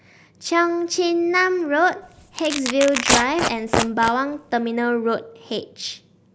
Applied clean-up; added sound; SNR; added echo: none; Tearing; 3 dB; none.